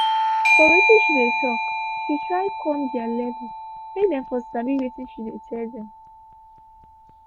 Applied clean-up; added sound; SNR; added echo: none; Bell / Doorbell; -1 dB; none.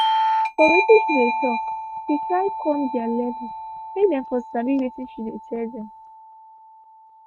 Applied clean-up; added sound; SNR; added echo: neural mask model RNNoise.